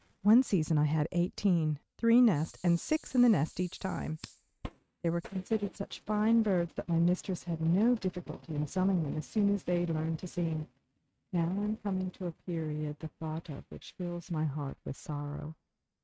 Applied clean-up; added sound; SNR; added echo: neural mask model RNNoise.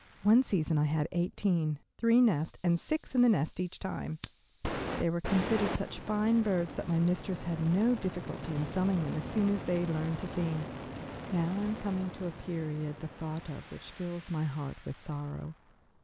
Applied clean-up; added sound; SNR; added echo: none; Fire; 11 dB; none.